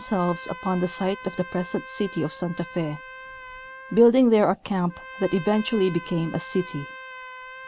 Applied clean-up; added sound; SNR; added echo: none; Trumpet; 16 dB; none.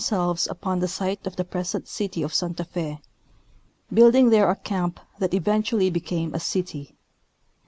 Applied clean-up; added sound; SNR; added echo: none; none; none; none.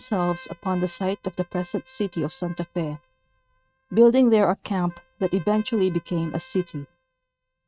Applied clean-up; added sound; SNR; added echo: neural mask model RNNoise.